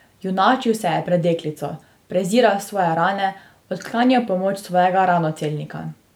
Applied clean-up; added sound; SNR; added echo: none; none; none; none.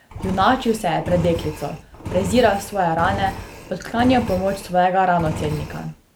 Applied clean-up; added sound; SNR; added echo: none; Engine; 10 dB; none.